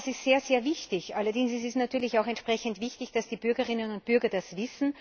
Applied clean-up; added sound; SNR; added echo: none; none; none; none.